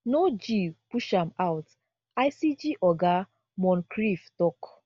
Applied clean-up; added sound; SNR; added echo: none; none; none; none.